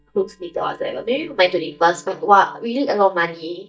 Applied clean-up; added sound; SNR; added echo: neural mask model DeepFilterNet 3.